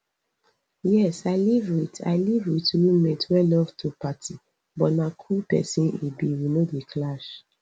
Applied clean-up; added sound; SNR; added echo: none; none; none; none.